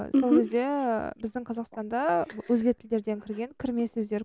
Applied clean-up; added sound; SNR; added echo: none; none; none; none.